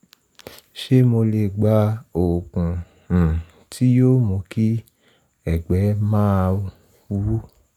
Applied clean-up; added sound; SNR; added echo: none; none; none; none.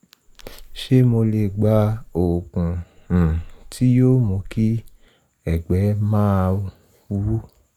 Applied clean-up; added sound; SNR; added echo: none; Meow; 19 dB; none.